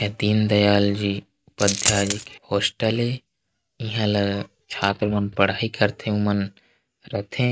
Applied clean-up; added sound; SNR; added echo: neural mask model DeepFilterNet 3.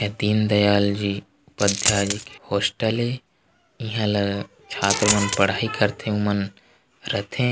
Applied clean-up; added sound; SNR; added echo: none; Coin (dropping); 2 dB; none.